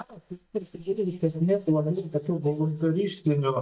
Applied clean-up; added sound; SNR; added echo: neural mask model DeepFilterNet 3.